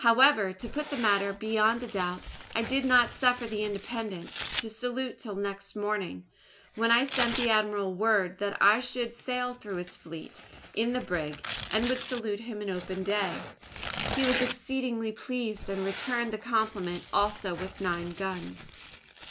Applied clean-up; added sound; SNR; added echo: none; Tearing; 10 dB; none.